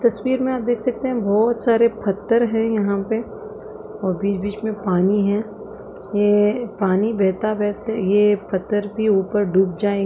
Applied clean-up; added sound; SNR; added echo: none; none; none; none.